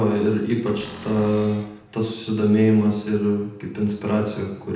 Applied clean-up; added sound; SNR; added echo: none; Cupboard open or close; 18 dB; reverberation time 0.9 s.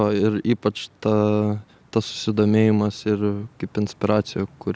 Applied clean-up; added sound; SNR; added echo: none; none; none; none.